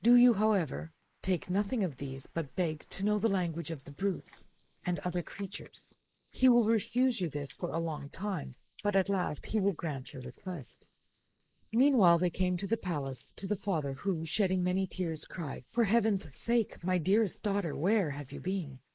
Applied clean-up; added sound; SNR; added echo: neural mask model Resemble Enhance denoiser.